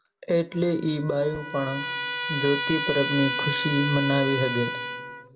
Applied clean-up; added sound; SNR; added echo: none; Trumpet; 4 dB; reverberation time 1.4 s.